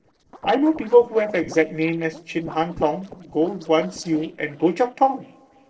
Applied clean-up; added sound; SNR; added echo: neural separator model SepFormer DNS4.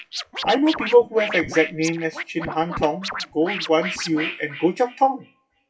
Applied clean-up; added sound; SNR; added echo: classical method WPE with log-MMSE.